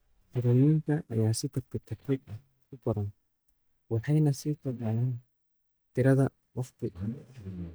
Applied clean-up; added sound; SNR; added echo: neural mask model DeepFilterNet 3.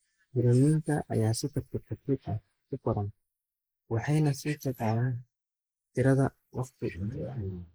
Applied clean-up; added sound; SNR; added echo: neural mask model Resemble Enhance denoiser.